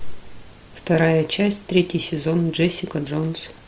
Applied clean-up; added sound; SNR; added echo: none; none; none; none.